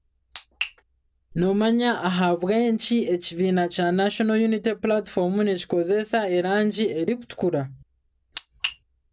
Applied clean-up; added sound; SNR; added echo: none; none; none; none.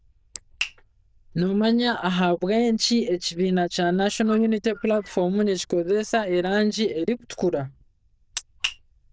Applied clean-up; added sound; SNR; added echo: neural diffusion model UNIVERSE++.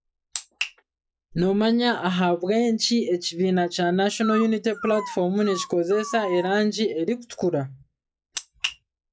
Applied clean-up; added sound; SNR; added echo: classical method log-MMSE.